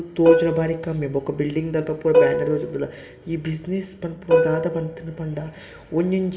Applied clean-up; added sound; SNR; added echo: none; Plucked string instrument; -1 dB; reverberation time 2.8 s.